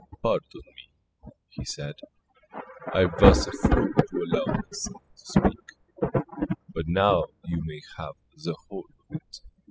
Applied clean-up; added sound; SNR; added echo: classical method spectral subtraction.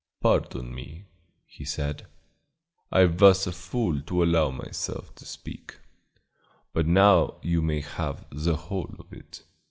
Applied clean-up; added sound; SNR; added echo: none; none; none; none.